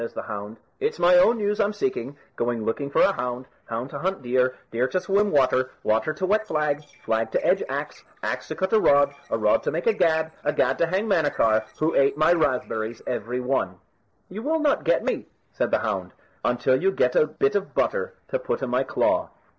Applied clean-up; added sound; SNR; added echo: neural separator model SepFormer DNS4.